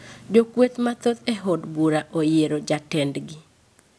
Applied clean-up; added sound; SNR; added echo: none; none; none; none.